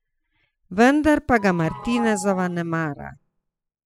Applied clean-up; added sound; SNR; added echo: classical method spectral subtraction.